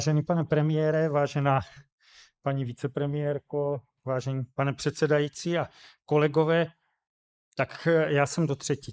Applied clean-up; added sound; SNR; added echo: neural mask model Resemble Enhance denoiser.